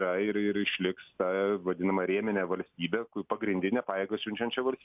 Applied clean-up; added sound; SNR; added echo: none; none; none; none.